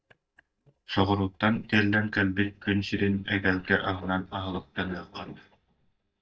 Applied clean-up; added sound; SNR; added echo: neural mask model DeepFilterNet 3.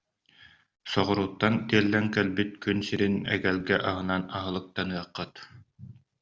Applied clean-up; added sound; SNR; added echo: none; none; none; none.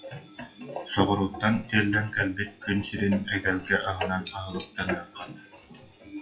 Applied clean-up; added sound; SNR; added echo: classical method WPE with log-MMSE.